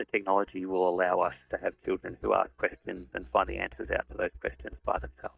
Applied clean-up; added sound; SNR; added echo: neural mask model DeepFilterNet 3.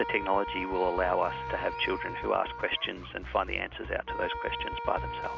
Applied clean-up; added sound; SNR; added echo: none; Wind instrument, woodwind instrument; 7 dB; none.